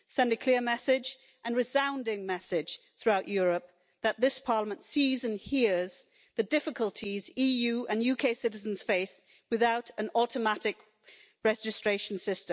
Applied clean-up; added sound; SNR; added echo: none; none; none; none.